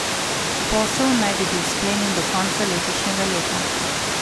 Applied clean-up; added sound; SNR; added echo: none; Water; -3 dB; none.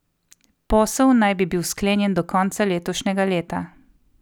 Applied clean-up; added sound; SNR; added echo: none; none; none; none.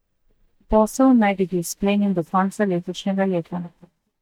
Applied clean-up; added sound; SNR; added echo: neural mask model DeepFilterNet 3.